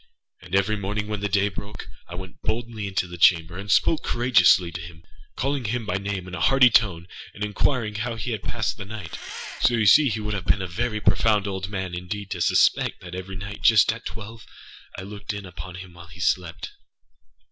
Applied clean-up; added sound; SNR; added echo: none; Engine; 16 dB; none.